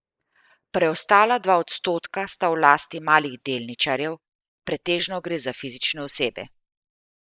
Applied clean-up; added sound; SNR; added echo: neural mask model Resemble Enhance denoiser.